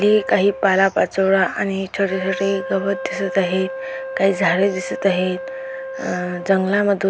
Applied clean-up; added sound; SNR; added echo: none; Wind instrument, woodwind instrument; 11 dB; none.